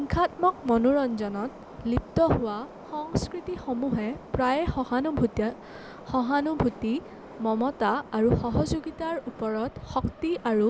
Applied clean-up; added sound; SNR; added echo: none; Subway, metro, underground; 17 dB; none.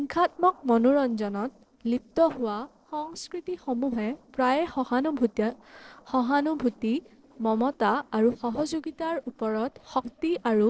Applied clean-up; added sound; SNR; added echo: neural separator model SepFormer DNS4.